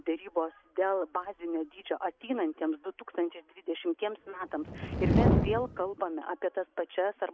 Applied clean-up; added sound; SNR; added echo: none; Fire; -4 dB; none.